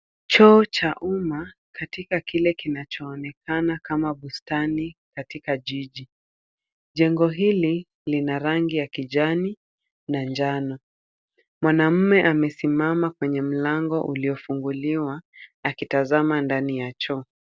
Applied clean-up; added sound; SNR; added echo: none; none; none; none.